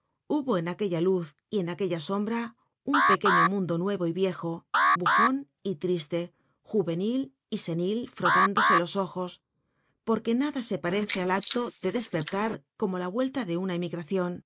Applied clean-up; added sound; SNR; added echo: neural mask model Resemble Enhance denoiser.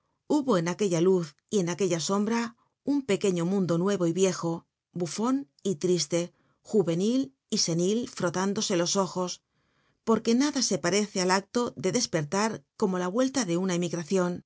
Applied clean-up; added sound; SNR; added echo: none; none; none; none.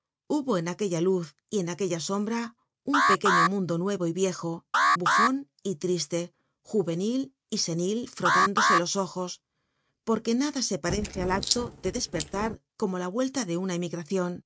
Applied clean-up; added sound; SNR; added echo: neural mask model RNNoise.